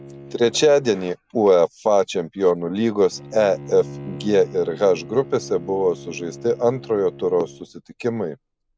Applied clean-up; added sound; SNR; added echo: none; Bowed string instrument; 18 dB; none.